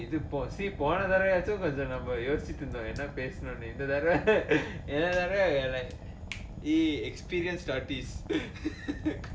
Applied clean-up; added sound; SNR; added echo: none; Fire; 10 dB; none.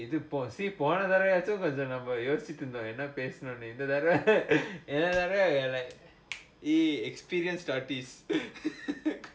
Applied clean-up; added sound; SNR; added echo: none; none; none; none.